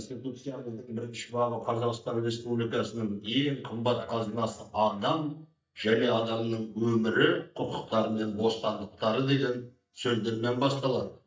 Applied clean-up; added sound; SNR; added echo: neural mask model DeepFilterNet 3.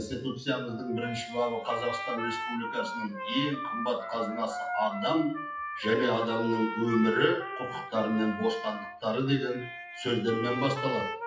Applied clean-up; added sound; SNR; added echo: classical method WPE with log-MMSE.